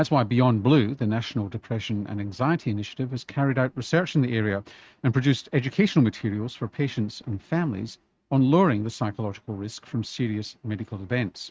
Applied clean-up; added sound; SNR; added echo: neural mask model RNNoise.